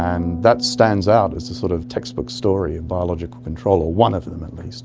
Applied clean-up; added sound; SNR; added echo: none; Bass guitar; 14 dB; none.